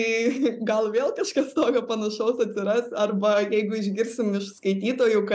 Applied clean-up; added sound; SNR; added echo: none; none; none; none.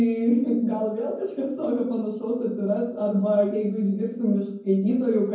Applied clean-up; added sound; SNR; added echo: none; none; none; reverberation time 0.9 s.